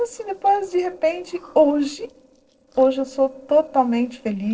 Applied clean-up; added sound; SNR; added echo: neural separator model SepFormer DNS4.